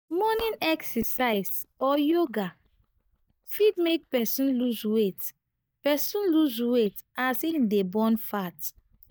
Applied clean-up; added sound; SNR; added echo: neural mask model DeepFilterNet 3.